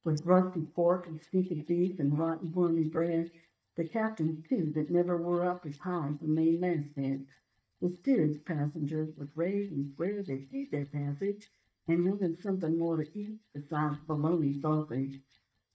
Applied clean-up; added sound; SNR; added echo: neural mask model DeepFilterNet 3.